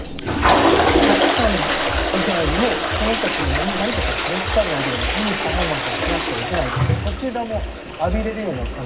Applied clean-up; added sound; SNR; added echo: none; Toilet flush; -3 dB; reverberation time 0.4 s.